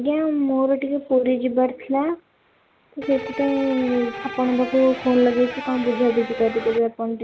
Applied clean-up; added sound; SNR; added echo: none; Electric guitar; 11 dB; none.